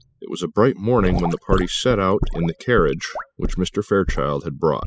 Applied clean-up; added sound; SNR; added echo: classical method spectral subtraction.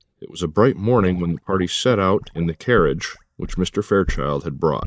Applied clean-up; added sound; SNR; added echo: neural mask model DeepFilterNet 3.